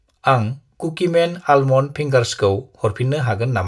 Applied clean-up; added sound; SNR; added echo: none; none; none; reverberation time 0.2 s.